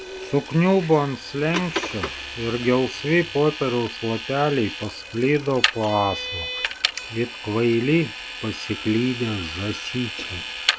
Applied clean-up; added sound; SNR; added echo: none; Vehicle; 7 dB; none.